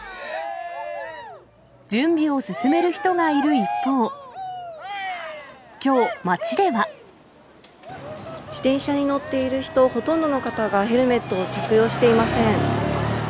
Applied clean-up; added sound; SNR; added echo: none; Cheering; 10 dB; none.